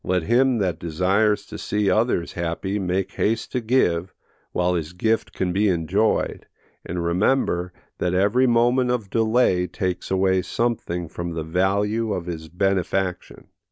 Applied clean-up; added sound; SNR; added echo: none; none; none; none.